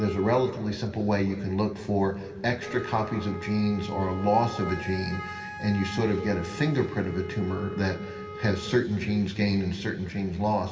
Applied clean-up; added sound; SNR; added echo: none; Wind instrument, woodwind instrument; 14 dB; reverberation time 2.5 s.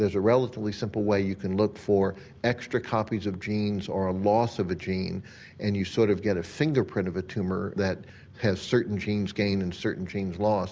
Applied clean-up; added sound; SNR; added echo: none; none; none; none.